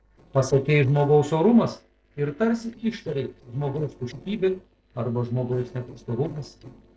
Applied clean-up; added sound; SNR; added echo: neural separator model SepFormer DNS4.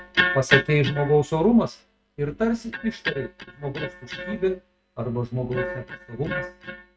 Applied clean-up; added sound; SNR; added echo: neural mask model RNNoise.